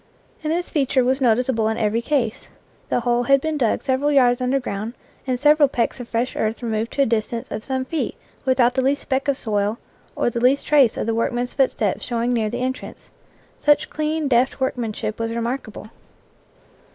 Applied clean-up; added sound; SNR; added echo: none; none; none; none.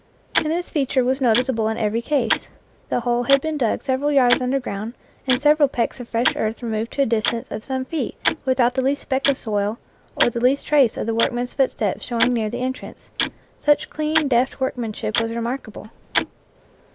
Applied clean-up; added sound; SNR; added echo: none; Tick-tock; 8 dB; none.